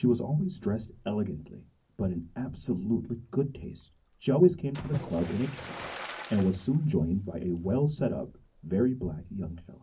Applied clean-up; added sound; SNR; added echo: none; Splash, splatter; 17 dB; reverberation time 0.3 s.